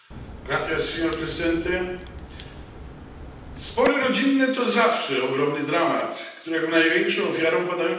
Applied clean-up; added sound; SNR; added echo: none; Crack; 13 dB; reverberation time 0.9 s.